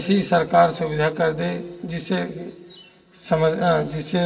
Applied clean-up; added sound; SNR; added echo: none; none; none; reverberation time 2.3 s.